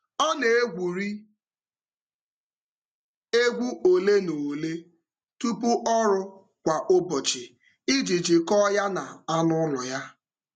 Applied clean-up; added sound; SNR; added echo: none; none; none; none.